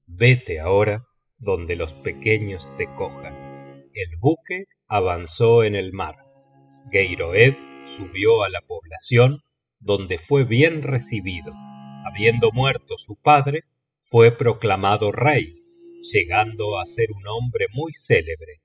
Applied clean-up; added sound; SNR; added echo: classical method spectral subtraction.